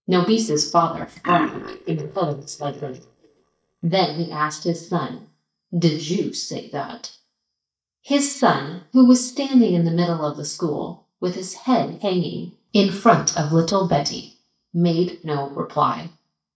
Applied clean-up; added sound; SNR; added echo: neural mask model DeepFilterNet 3.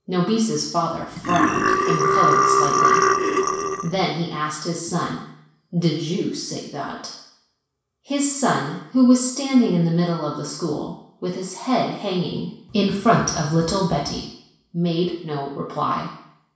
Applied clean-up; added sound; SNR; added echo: none; Burping, eructation; -4 dB; reverberation time 0.7 s.